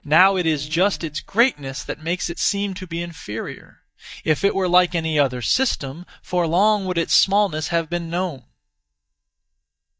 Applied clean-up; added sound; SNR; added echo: neural mask model DeepFilterNet 3.